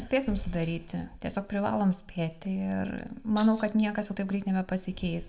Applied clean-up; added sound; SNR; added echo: none; Rattle (instrument); -3 dB; reverberation time 0.5 s.